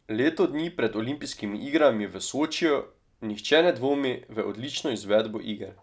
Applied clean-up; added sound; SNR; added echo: none; none; none; none.